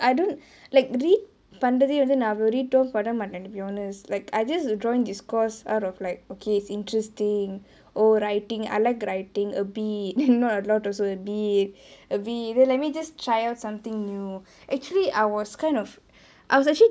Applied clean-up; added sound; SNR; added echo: none; none; none; none.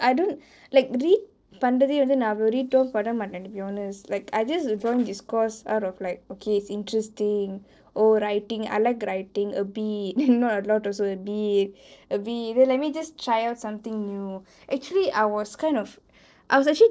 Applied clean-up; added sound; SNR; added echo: neural separator model SepFormer DNS4.